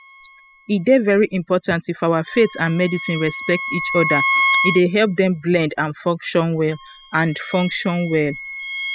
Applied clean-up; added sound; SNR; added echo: classical method spectral subtraction.